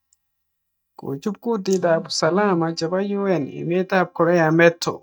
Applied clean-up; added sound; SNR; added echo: neural mask model DeepFilterNet 3.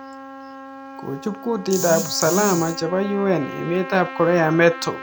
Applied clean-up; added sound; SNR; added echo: none; Trumpet; 14 dB; none.